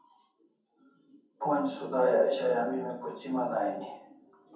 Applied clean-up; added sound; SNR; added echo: none; none; none; reverberation time 0.6 s.